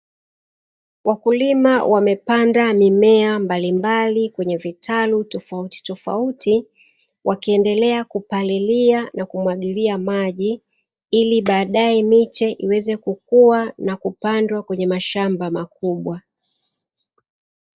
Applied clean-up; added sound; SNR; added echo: neural mask model DeepFilterNet 3.